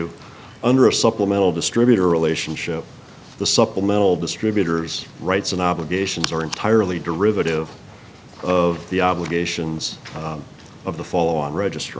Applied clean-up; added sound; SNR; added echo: none; none; none; none.